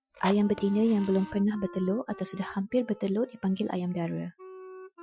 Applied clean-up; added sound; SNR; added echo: classical method Wiener filter.